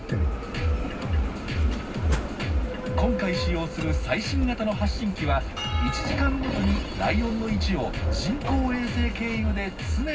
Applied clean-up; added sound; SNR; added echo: none; Bell; 7 dB; reverberation time 0.4 s.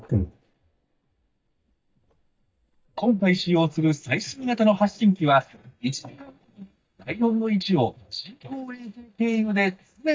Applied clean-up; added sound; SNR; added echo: neural mask model DeepFilterNet 3.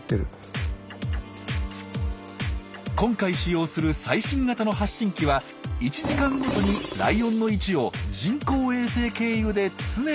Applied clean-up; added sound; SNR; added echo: none; none; none; none.